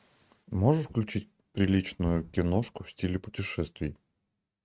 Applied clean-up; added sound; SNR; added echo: neural mask model RNNoise.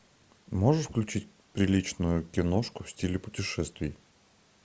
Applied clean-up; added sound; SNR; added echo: none; none; none; none.